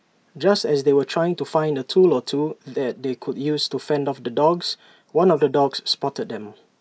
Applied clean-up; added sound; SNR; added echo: neural mask model Resemble Enhance denoiser.